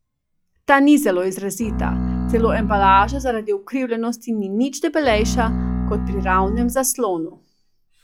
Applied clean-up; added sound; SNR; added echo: classical method log-MMSE.